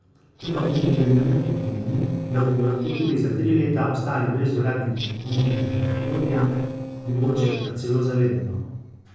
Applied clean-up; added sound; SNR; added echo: neural separator model SepFormer DNS4.